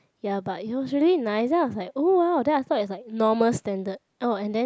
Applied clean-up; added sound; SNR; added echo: none; none; none; none.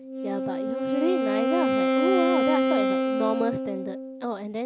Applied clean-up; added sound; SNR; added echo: none; Wind instrument, woodwind instrument; -4 dB; none.